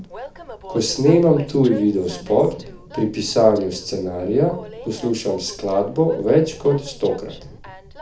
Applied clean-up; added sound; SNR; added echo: none; Train; 17 dB; reverberation time 0.4 s.